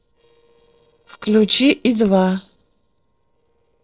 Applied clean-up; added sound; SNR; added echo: neural separator model SepFormer DNS4.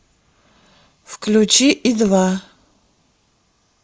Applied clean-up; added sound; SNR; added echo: neural mask model Resemble Enhance denoiser.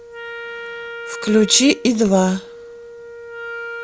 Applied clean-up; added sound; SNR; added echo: none; Wind instrument, woodwind instrument; 12 dB; none.